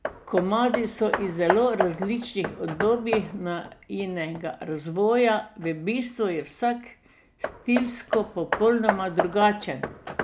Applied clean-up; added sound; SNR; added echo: none; Hammer; 7 dB; none.